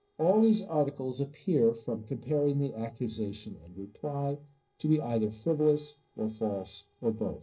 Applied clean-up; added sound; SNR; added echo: neural separator model SepFormer DNS4.